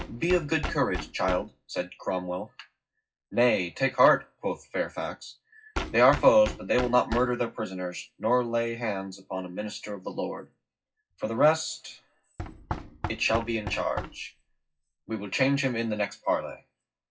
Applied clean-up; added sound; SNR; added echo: classical method WPE with log-MMSE.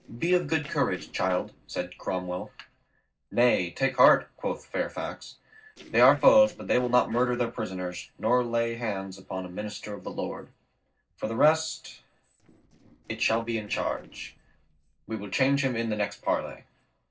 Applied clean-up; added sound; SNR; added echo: neural separator model SepFormer DNS4.